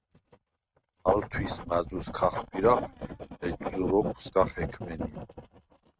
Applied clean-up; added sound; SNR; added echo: neural mask model RNNoise.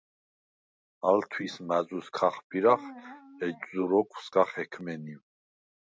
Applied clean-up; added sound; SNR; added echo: none; none; none; none.